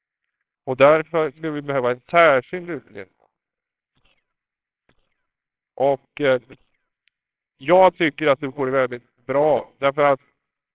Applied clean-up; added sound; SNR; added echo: neural separator model SepFormer WHAMR!.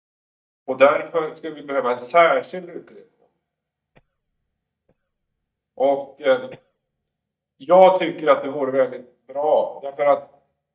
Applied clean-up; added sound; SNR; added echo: neural mask model DeepFilterNet 3.